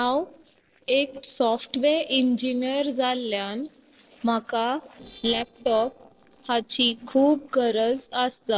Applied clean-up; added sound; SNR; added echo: neural separator model SepFormer DNS4.